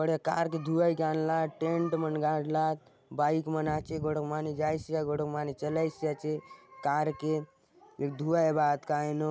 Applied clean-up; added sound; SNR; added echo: none; none; none; none.